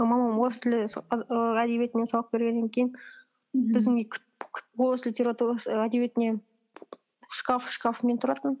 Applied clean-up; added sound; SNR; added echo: none; none; none; none.